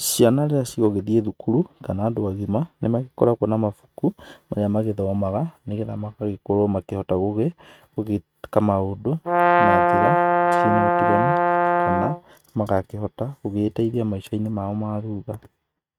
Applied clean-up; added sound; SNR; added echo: neural mask model RNNoise.